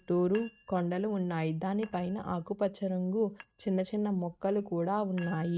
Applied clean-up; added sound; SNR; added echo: neural mask model RNNoise.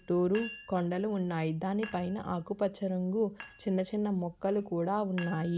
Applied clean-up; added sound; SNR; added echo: none; Chink, clink; 19 dB; none.